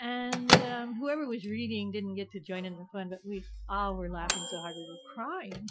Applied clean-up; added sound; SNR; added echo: classical method Wiener filter.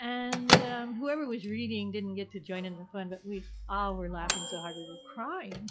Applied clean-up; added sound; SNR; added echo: classical method log-MMSE.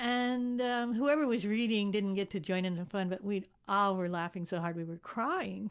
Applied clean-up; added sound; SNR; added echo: none; none; none; none.